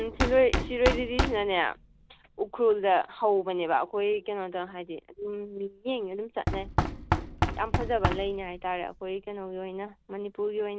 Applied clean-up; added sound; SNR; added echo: none; Knock; 5 dB; none.